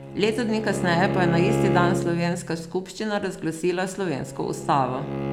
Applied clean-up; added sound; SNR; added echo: none; Bowed string instrument; 3 dB; none.